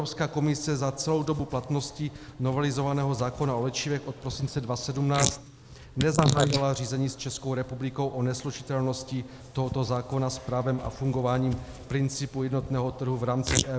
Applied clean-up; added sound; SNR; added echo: neural mask model Resemble Enhance denoiser.